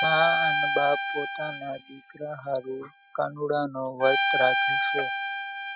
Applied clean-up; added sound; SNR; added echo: classical method spectral subtraction.